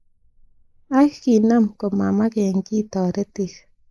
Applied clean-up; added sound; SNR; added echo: neural mask model Resemble Enhance denoiser.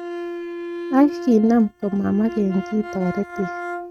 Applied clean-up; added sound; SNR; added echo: neural mask model RNNoise.